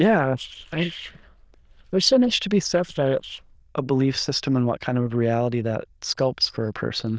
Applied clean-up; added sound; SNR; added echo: neural diffusion model UNIVERSE++.